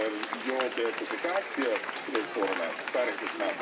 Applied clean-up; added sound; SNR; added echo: none; Applause / Crowd; 3 dB; reverberation time 1.0 s.